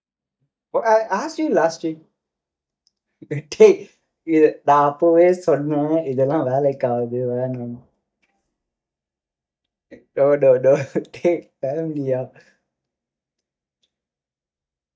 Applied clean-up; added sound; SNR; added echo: neural mask model DeepFilterNet 3.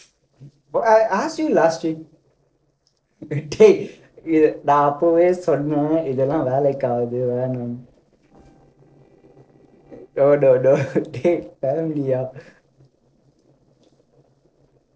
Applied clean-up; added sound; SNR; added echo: neural separator model SepFormer DNS4.